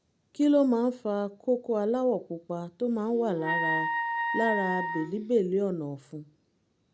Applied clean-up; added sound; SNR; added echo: none; Wind instrument, woodwind instrument; 3 dB; none.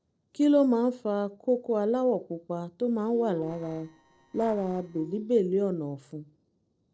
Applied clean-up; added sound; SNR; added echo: neural separator model SepFormer DNS4.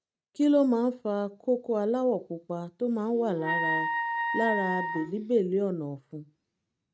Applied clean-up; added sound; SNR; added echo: neural mask model RNNoise.